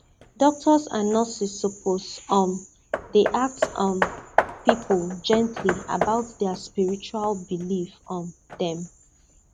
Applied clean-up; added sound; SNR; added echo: none; Hammer; 7 dB; none.